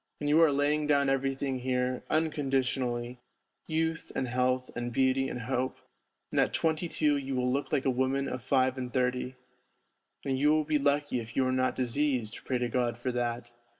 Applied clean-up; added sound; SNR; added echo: none; none; none; none.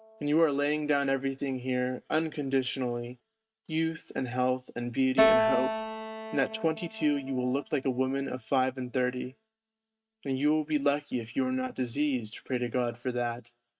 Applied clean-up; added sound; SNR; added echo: neural mask model RNNoise.